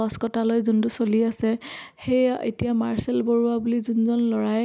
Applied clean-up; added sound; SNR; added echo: none; none; none; none.